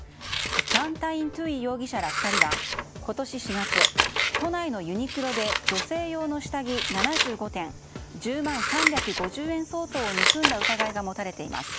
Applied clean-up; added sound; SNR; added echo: none; Scissors; -2 dB; none.